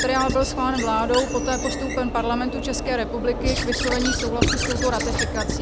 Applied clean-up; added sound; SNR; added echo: none; Alarm / Engine / Train + Squeak / Writing; 1 dB; none.